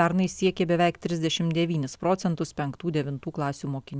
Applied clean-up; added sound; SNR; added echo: none; none; none; none.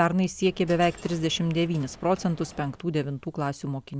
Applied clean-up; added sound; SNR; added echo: none; Coin (dropping); 20 dB; none.